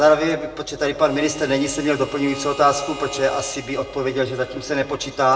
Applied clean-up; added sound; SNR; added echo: none; Harmonica; 16 dB; reverberation time 0.6 s.